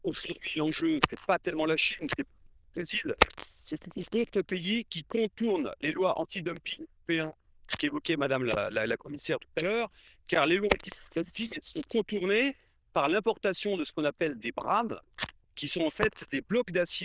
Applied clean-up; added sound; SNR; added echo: neural diffusion model UNIVERSE++.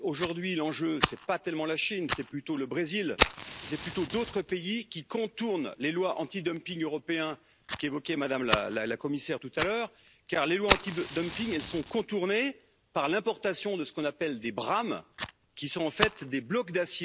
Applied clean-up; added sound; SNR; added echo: none; Fire; 4 dB; none.